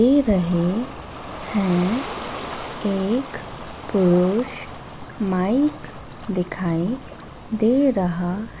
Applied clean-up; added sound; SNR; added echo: none; Ocean; 14 dB; none.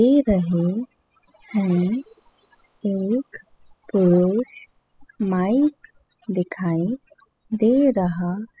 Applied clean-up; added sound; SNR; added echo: classical method spectral subtraction.